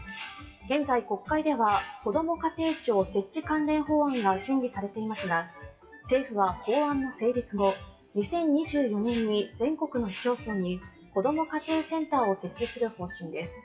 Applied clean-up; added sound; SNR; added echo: classical method WPE with log-MMSE.